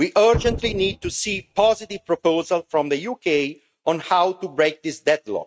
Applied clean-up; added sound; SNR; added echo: neural mask model RNNoise.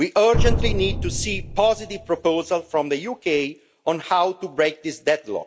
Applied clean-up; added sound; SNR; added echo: none; Drum; 2 dB; none.